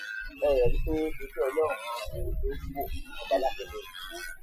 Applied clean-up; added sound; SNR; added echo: classical method Wiener filter.